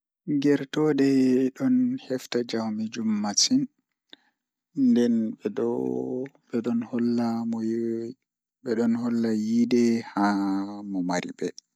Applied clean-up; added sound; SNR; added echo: none; none; none; none.